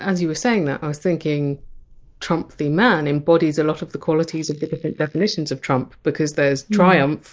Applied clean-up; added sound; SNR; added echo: neural mask model Resemble Enhance denoiser.